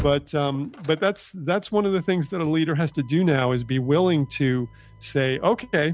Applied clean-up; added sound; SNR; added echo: none; Slam / Engine starting; 20 dB; none.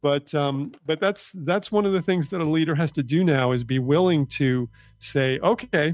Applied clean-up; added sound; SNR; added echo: neural mask model DeepFilterNet 3.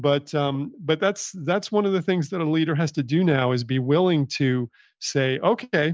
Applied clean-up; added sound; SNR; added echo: none; none; none; none.